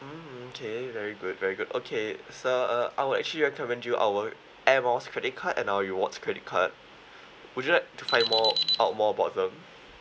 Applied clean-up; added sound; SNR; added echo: none; Alarm; 3 dB; none.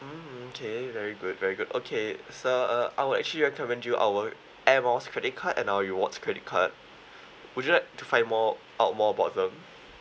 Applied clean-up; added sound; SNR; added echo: none; none; none; none.